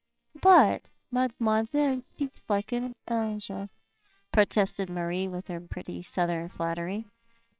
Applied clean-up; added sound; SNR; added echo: neural separator model SepFormer WHAMR!.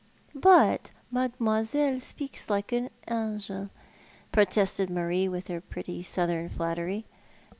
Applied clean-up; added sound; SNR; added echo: none; none; none; none.